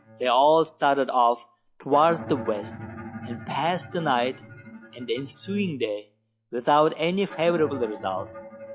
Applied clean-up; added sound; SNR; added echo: classical method log-MMSE.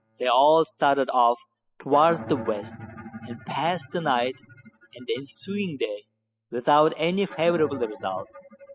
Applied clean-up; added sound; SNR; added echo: classical method spectral subtraction.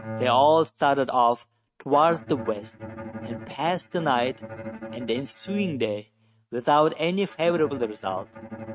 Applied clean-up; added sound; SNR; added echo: neural mask model RNNoise.